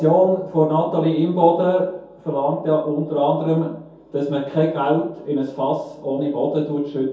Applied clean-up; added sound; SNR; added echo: none; none; none; reverberation time 0.6 s.